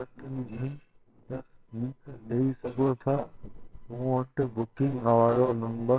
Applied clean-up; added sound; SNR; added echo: neural separator model SepFormer WHAMR!.